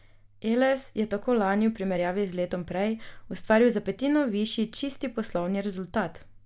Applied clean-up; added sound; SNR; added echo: none; none; none; none.